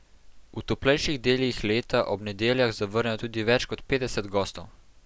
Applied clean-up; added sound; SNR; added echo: none; none; none; none.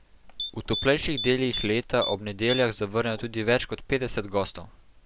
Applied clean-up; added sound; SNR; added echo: none; Typing; 10 dB; none.